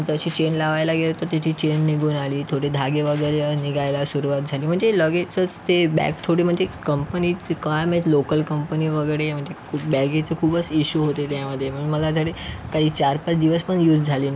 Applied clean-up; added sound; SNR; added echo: none; none; none; none.